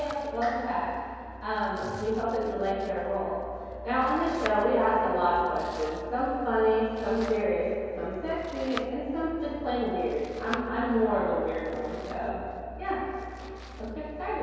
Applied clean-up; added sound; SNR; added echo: none; Domestic sounds, home sounds; 19 dB; reverberation time 2.2 s.